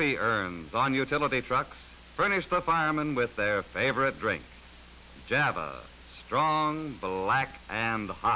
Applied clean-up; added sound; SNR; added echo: none; none; none; none.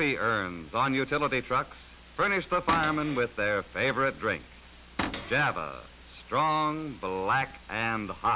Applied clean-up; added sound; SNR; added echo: none; Cupboard open or close / Door; 6 dB; none.